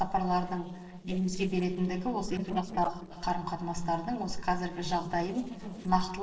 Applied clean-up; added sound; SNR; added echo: neural separator model SepFormer DNS4.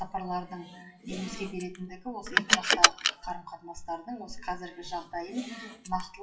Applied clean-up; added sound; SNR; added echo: classical method WPE with log-MMSE.